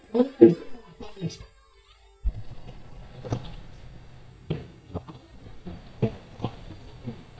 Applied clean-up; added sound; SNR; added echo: neural mask model DeepFilterNet 3.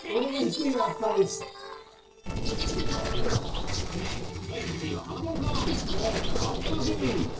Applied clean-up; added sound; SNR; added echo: neural separator model SepFormer DNS4.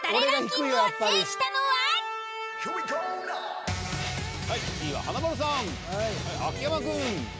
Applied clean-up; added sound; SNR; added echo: none; none; none; none.